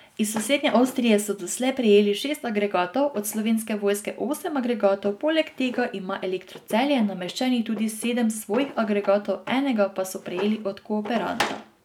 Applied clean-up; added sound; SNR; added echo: none; Drawer open or close; 17 dB; none.